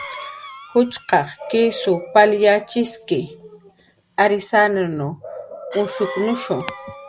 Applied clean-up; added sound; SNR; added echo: none; Cough; 19 dB; none.